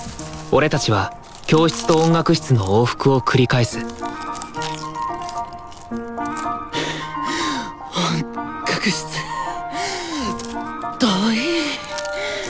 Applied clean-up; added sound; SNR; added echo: none; Chewing, mastication; 18 dB; none.